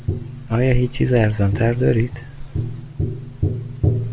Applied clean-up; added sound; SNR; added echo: none; Tap; 4 dB; none.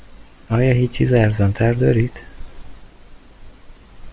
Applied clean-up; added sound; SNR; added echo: none; none; none; none.